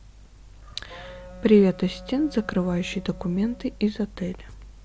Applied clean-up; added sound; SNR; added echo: none; Wind instrument, woodwind instrument; 20 dB; none.